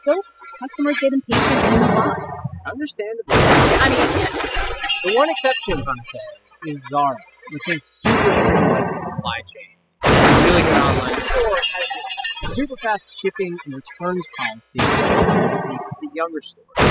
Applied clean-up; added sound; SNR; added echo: classical method spectral subtraction.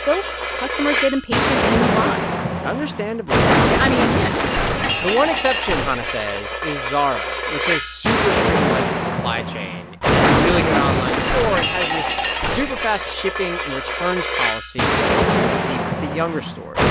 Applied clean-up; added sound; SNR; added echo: none; Explosion; -4 dB; none.